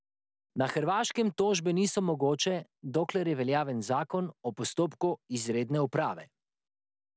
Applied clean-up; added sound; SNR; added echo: none; none; none; none.